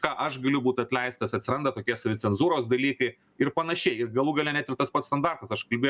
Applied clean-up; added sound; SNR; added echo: none; none; none; none.